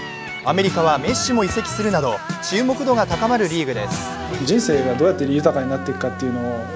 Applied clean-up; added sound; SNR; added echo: none; none; none; none.